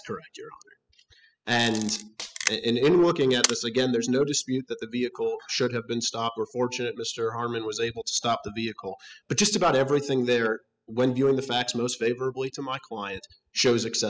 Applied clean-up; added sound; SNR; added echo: classical method spectral subtraction.